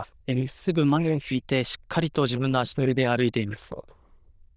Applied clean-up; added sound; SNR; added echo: neural diffusion model UNIVERSE++.